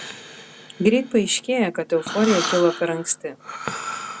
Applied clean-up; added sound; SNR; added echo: none; Breathing; 10 dB; none.